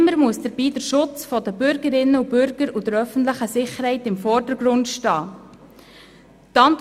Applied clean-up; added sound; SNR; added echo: none; none; none; none.